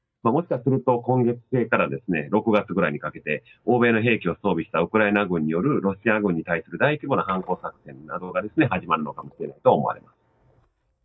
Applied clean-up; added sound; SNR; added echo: neural mask model DeepFilterNet 3.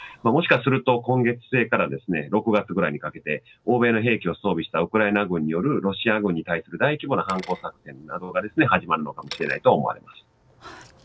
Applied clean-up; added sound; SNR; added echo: neural separator model SepFormer DNS4.